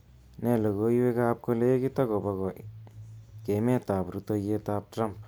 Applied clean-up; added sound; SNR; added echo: none; none; none; none.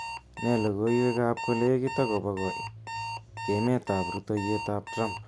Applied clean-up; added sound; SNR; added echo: none; Alarm; 9 dB; none.